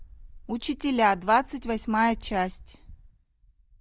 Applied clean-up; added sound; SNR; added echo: neural mask model DeepFilterNet 3.